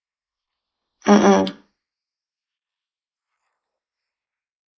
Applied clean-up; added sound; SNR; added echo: neural mask model Resemble Enhance denoiser.